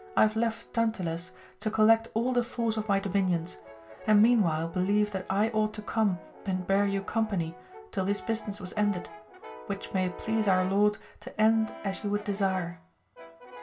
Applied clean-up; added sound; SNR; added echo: none; Brass instrument; 17 dB; reverberation time 0.2 s.